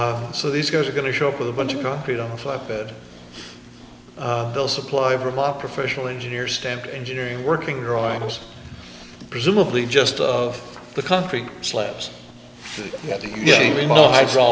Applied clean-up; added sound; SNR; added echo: none; Dog; 16 dB; none.